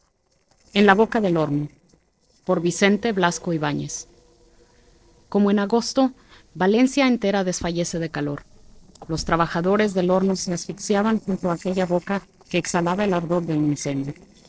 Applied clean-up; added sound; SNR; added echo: neural separator model SepFormer DNS4.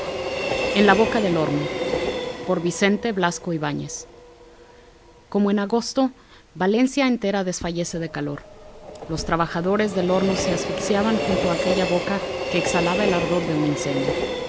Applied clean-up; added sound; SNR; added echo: none; Train; 4 dB; none.